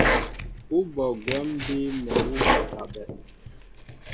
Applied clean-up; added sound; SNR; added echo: none; Domestic sounds, home sounds; -3 dB; none.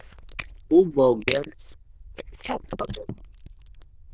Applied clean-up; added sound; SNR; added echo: neural diffusion model UNIVERSE++.